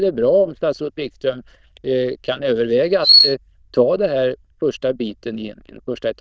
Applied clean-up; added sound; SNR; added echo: neural diffusion model UNIVERSE++.